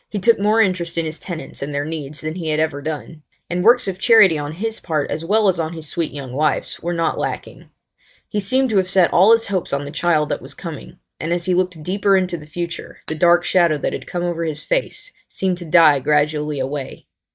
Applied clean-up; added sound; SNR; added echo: neural mask model DeepFilterNet 3.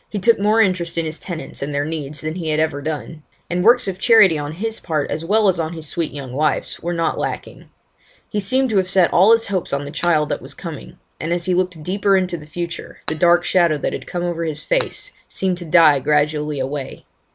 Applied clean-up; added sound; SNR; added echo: none; Shatter; 18 dB; none.